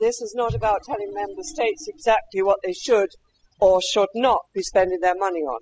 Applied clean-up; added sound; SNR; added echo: classical method spectral subtraction.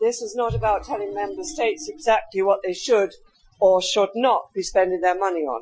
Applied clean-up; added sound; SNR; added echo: classical method Wiener filter.